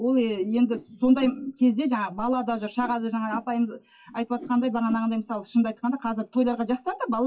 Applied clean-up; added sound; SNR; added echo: classical method WPE with log-MMSE.